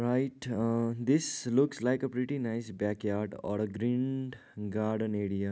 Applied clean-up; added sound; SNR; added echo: none; none; none; none.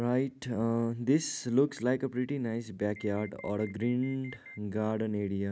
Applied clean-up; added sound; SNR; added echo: none; Alarm; 19 dB; none.